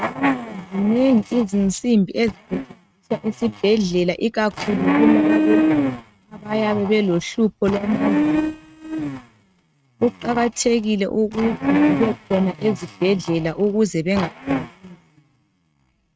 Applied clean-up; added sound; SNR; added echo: neural mask model RNNoise.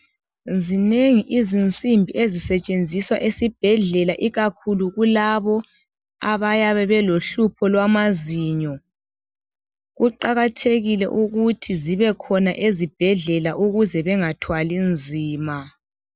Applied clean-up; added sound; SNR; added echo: none; none; none; none.